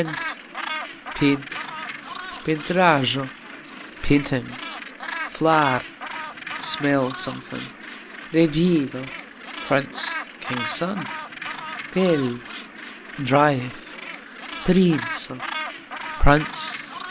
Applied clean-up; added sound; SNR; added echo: none; Gull, seagull; 10 dB; none.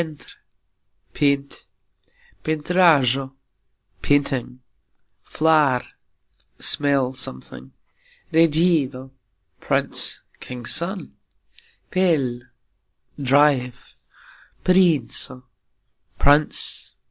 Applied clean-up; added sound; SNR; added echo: none; none; none; none.